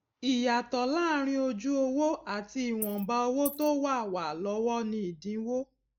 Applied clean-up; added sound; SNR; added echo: neural mask model Resemble Enhance denoiser.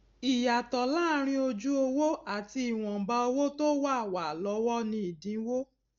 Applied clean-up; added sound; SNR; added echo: none; none; none; none.